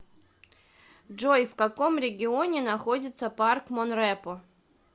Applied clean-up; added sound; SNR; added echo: none; none; none; none.